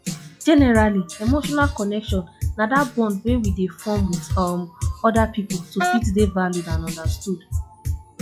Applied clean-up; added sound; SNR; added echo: classical method log-MMSE.